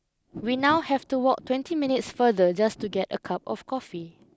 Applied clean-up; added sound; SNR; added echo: none; none; none; none.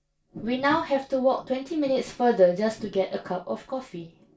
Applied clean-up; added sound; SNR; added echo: none; none; none; reverberation time 0.2 s.